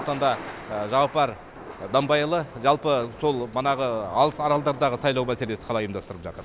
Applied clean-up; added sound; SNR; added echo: none; Thunder / Rain; 18 dB; none.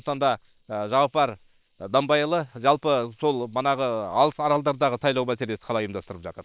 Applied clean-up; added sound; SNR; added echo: neural separator model SepFormer WHAM!.